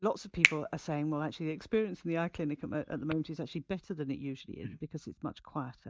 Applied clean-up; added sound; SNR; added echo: neural mask model DeepFilterNet 3.